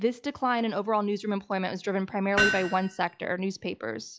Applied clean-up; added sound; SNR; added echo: classical method log-MMSE.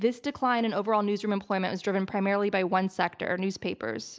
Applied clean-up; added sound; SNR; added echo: none; none; none; none.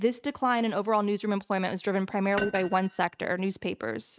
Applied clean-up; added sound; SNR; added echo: neural mask model RNNoise.